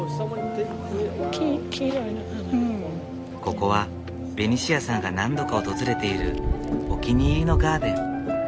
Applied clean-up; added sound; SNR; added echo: none; Microwave oven; 5 dB; none.